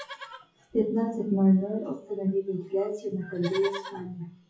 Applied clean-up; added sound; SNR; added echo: classical method WPE with log-MMSE.